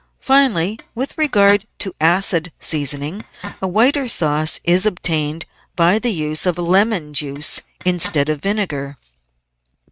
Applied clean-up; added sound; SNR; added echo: neural mask model RNNoise.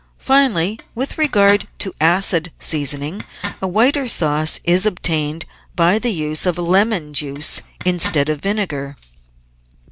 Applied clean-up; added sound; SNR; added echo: none; Zipper (clothing); 15 dB; none.